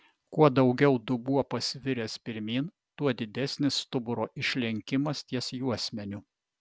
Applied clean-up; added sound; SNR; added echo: none; none; none; none.